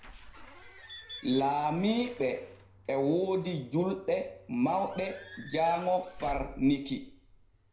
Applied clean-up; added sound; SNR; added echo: none; Squeak / Slam / Alarm / Wood; 17 dB; reverberation time 0.5 s.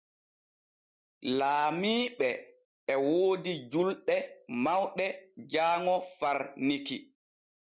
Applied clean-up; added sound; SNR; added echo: none; none; none; none.